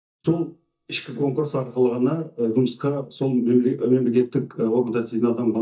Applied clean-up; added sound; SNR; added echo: neural mask model DeepFilterNet 3.